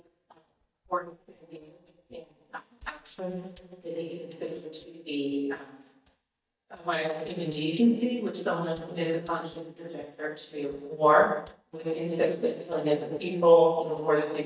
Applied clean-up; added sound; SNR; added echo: neural mask model DeepFilterNet 3.